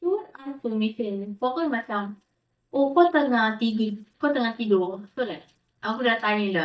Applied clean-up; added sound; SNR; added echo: neural mask model DeepFilterNet 3.